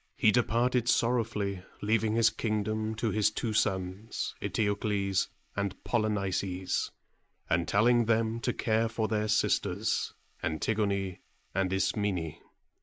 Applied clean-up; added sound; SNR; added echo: neural mask model Resemble Enhance denoiser.